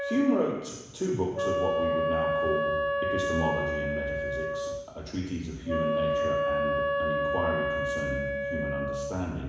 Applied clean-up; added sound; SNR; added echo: none; Wind instrument, woodwind instrument; -3 dB; reverberation time 1.0 s.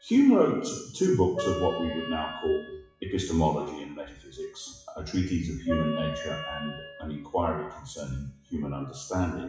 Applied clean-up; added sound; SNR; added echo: classical method WPE with log-MMSE.